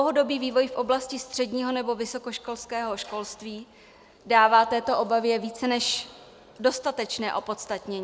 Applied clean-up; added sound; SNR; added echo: none; none; none; none.